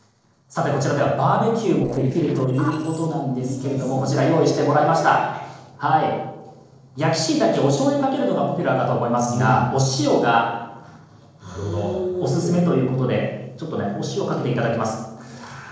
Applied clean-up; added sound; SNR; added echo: neural separator model SepFormer DNS4.